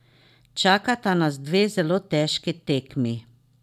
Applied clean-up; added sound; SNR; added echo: none; none; none; none.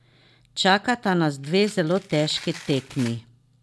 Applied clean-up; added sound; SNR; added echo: none; Domestic sounds, home sounds; 18 dB; none.